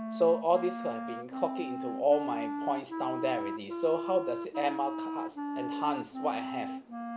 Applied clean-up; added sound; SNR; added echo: none; Wind instrument, woodwind instrument; 5 dB; none.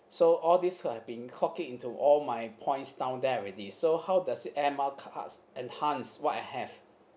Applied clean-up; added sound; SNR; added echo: none; none; none; none.